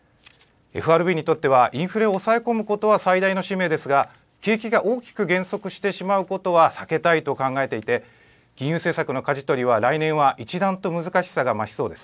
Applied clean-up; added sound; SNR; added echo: none; none; none; none.